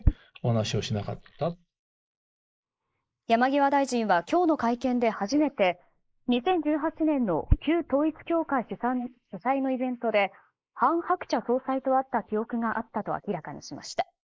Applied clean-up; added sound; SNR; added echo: neural mask model Resemble Enhance denoiser.